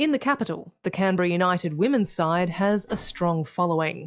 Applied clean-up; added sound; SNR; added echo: classical method log-MMSE.